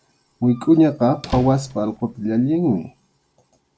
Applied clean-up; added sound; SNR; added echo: none; Squeak; 15 dB; none.